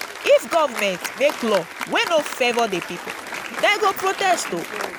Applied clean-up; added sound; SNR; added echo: none; Applause; 9 dB; none.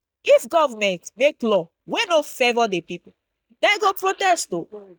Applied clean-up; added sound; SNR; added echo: neural mask model DeepFilterNet 3.